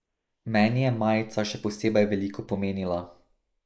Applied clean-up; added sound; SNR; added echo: neural mask model Resemble Enhance denoiser.